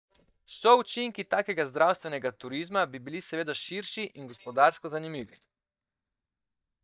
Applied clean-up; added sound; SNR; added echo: neural mask model DeepFilterNet 3.